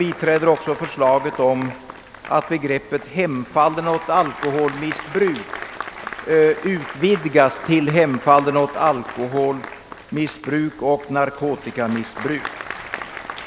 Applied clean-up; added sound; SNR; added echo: none; Applause; 14 dB; none.